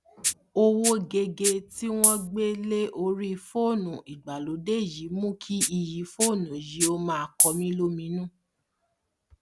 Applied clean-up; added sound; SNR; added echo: none; Rattle (instrument); -1 dB; none.